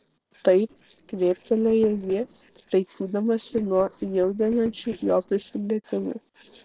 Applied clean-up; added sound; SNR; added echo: neural separator model SepFormer DNS4.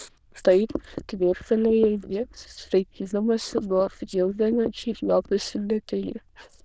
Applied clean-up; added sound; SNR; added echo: neural diffusion model UNIVERSE++.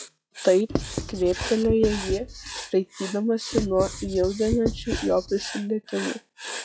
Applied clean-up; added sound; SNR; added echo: classical method log-MMSE.